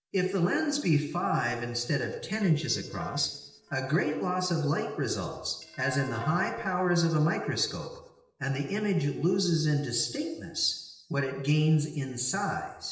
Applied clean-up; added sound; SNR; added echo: neural separator model SepFormer DNS4.